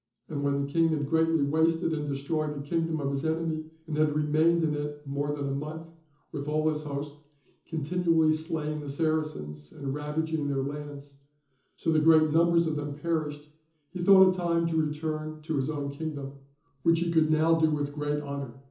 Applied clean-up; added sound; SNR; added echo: none; none; none; reverberation time 0.6 s.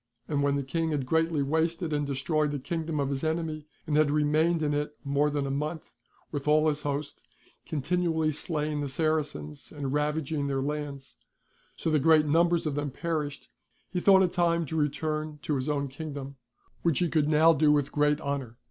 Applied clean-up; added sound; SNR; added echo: none; none; none; none.